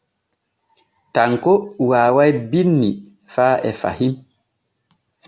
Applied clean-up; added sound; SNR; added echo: none; none; none; none.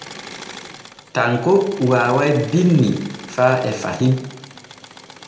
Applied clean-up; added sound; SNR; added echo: none; Engine / Mechanisms; 18 dB; reverberation time 0.7 s.